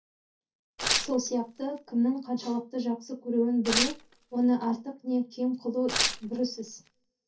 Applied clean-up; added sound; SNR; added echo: none; Tearing; 3 dB; reverberation time 0.3 s.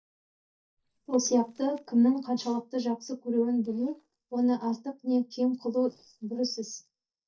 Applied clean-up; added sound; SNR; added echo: neural mask model DeepFilterNet 3.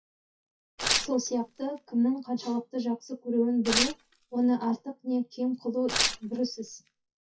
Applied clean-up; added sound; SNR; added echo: classical method WPE with log-MMSE.